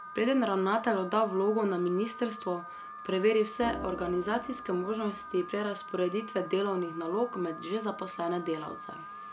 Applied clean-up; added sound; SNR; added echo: none; Organ + Alarm; 12 dB; none.